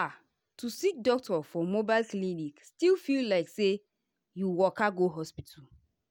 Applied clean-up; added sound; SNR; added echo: none; none; none; none.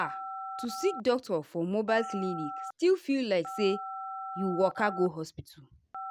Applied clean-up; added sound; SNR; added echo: none; Telephone; 10 dB; none.